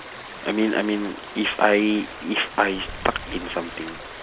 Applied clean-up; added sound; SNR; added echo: none; Stream; 13 dB; none.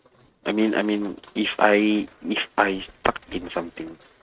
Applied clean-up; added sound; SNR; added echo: neural mask model RNNoise.